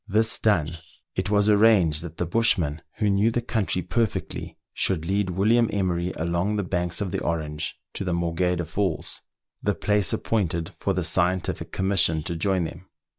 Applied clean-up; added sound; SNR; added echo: none; Rattle (instrument); 16 dB; none.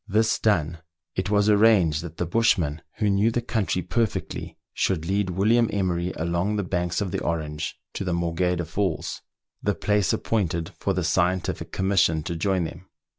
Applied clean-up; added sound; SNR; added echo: none; none; none; none.